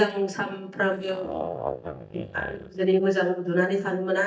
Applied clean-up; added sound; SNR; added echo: neural mask model DeepFilterNet 3.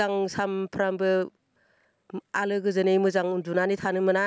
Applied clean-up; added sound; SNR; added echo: none; none; none; none.